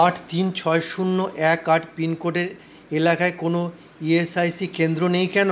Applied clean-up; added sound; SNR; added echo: none; none; none; none.